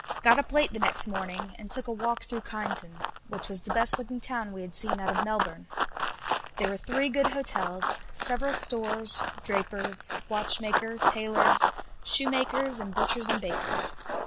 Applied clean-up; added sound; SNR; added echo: none; Run; 2 dB; none.